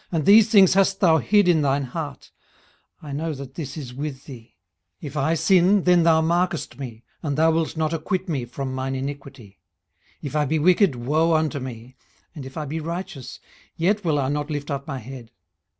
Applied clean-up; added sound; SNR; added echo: none; none; none; none.